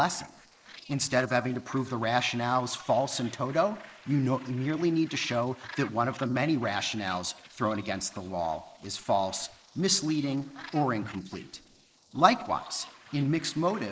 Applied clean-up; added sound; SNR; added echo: neural mask model Resemble Enhance denoiser.